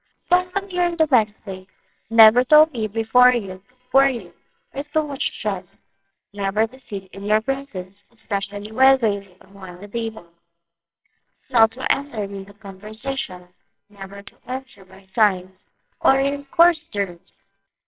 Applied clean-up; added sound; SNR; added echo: neural separator model SepFormer WHAMR!.